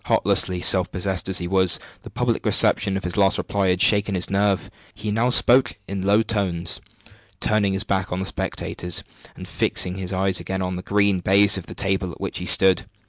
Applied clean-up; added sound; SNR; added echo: none; none; none; none.